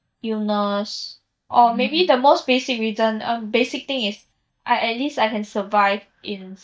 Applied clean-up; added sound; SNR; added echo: neural mask model DeepFilterNet 3.